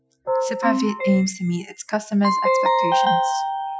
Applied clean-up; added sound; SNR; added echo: classical method Wiener filter.